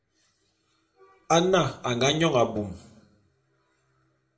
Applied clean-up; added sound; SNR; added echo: none; none; none; reverberation time 0.4 s.